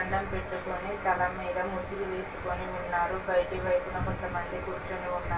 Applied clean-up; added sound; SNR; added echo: none; Mechanisms; 14 dB; reverberation time 0.1 s.